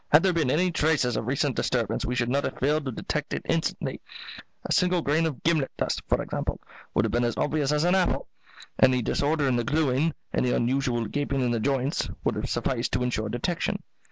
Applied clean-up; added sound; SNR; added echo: none; none; none; none.